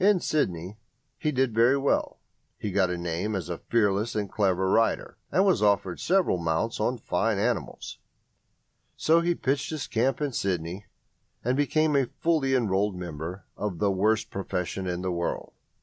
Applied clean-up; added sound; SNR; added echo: none; none; none; none.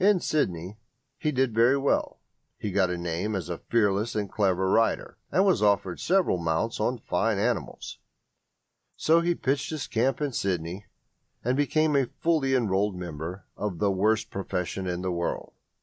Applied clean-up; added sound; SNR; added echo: neural mask model Resemble Enhance denoiser.